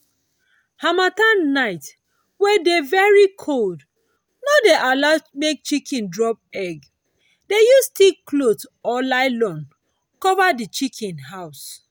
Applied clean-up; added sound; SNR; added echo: none; none; none; none.